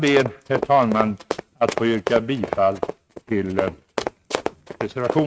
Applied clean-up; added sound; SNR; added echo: neural mask model RNNoise.